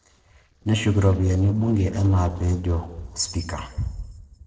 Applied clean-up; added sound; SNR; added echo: neural separator model SepFormer DNS4.